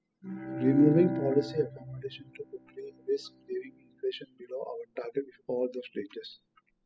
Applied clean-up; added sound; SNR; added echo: classical method spectral subtraction.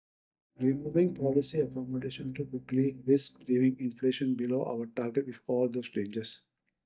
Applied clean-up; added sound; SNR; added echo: neural mask model DeepFilterNet 3.